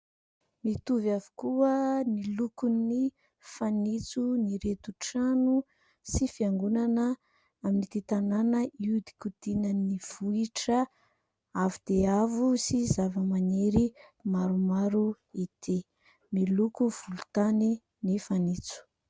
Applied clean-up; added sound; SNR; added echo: none; none; none; none.